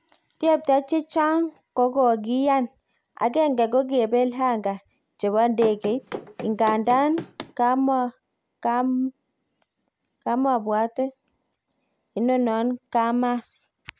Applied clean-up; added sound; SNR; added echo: none; Run; 11 dB; none.